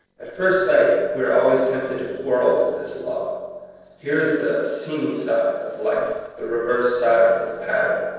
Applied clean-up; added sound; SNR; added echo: neural separator model SepFormer DNS4.